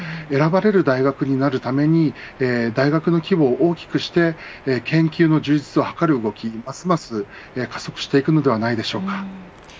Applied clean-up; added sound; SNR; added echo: none; none; none; none.